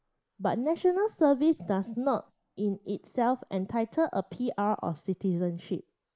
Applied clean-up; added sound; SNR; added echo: neural mask model Resemble Enhance denoiser.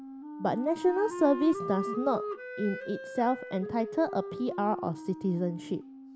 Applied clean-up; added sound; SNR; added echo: none; Wind instrument, woodwind instrument; 9 dB; none.